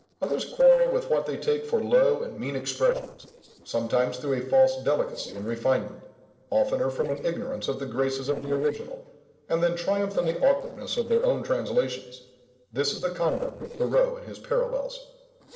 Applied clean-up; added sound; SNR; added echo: neural separator model SepFormer DNS4.